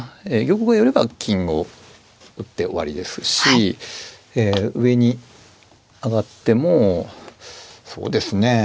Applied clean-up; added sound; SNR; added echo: none; none; none; none.